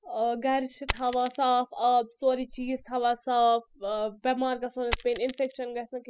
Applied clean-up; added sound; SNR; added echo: classical method spectral subtraction.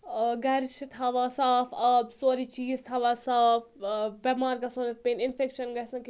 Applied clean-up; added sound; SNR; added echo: none; none; none; none.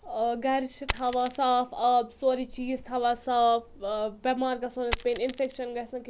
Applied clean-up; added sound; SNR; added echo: none; Coin (dropping); 14 dB; none.